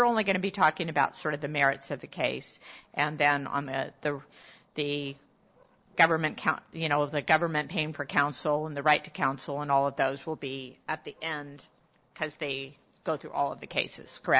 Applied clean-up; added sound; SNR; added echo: neural separator model SepFormer DNS4.